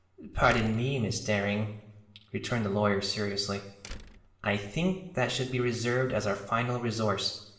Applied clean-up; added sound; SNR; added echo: none; Slam; 16 dB; reverberation time 0.8 s.